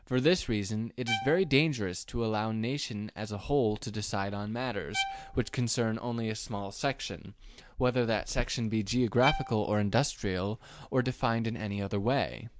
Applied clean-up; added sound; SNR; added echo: none; Bowed string instrument; 12 dB; none.